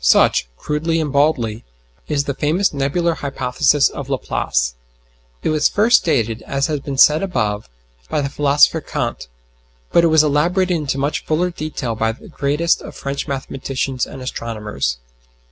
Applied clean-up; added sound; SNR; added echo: none; none; none; none.